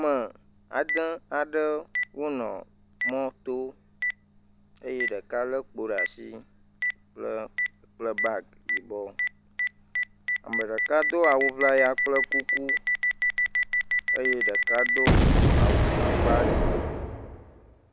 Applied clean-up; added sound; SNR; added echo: none; Boom; -3 dB; none.